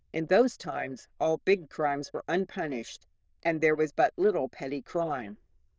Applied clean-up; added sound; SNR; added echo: neural diffusion model UNIVERSE++.